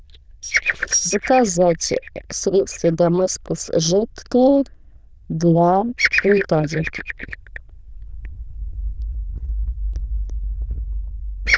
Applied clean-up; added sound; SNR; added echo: neural diffusion model UNIVERSE++.